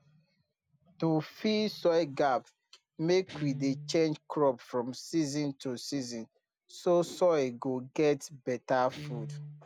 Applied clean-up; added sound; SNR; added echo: none; Guitar; 18 dB; none.